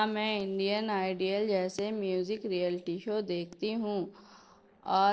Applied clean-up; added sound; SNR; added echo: neural separator model SepFormer DNS4.